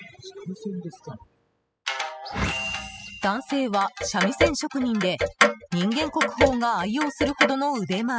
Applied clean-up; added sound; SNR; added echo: classical method spectral subtraction.